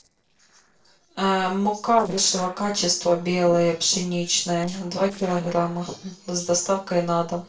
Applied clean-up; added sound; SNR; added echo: neural separator model SepFormer DNS4.